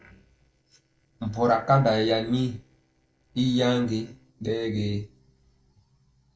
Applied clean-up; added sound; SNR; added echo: neural separator model SepFormer DNS4.